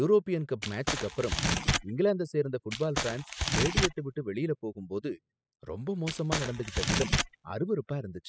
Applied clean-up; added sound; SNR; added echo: classical method spectral subtraction.